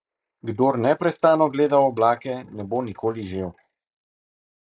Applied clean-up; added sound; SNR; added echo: neural mask model Resemble Enhance denoiser.